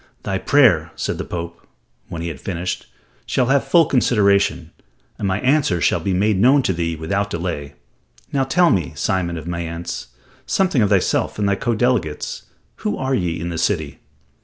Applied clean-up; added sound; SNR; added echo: none; none; none; none.